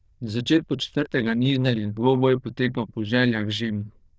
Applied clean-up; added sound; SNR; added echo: neural diffusion model UNIVERSE++.